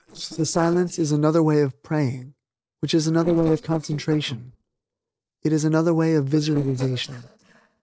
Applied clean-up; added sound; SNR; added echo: neural separator model SepFormer DNS4.